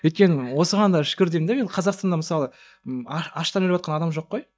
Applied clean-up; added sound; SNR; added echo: neural mask model DeepFilterNet 3.